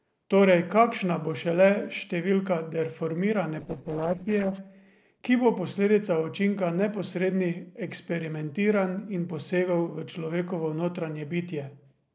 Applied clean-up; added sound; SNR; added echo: neural separator model SepFormer DNS4.